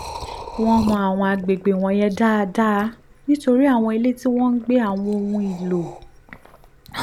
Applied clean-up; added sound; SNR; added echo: none; Liquid; 17 dB; none.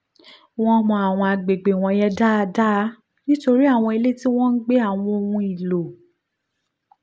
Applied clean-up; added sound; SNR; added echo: none; none; none; none.